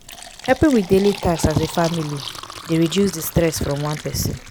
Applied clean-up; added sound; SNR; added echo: none; Fill (with liquid); 15 dB; none.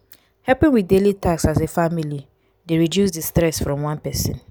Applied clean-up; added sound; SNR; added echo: none; none; none; none.